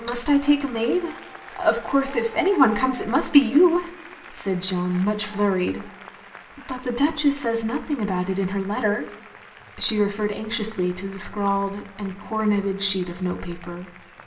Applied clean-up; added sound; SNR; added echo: none; Applause; 19 dB; reverberation time 0.6 s.